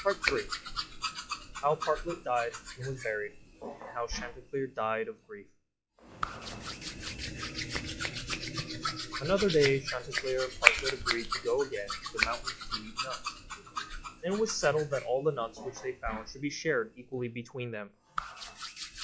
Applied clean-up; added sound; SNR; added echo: classical method log-MMSE.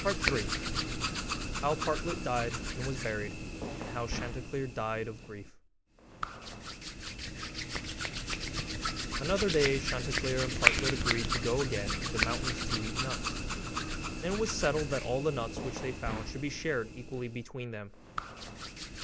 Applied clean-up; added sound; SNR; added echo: none; Hands; -1 dB; none.